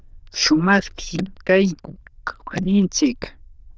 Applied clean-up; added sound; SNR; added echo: neural diffusion model UNIVERSE++.